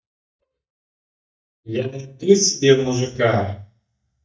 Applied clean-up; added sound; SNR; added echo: neural mask model DeepFilterNet 3.